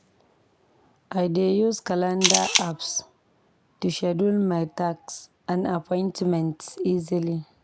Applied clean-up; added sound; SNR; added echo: none; Camera; -1 dB; none.